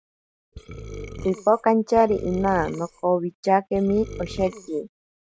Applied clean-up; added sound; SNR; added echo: none; Burping, eructation; 13 dB; none.